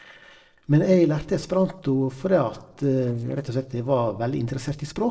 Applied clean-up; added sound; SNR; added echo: neural separator model SepFormer DNS4.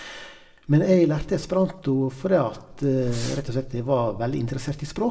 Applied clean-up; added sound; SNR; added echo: none; Fireworks; 19 dB; reverberation time 0.6 s.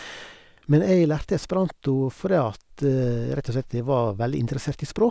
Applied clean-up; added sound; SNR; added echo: none; none; none; none.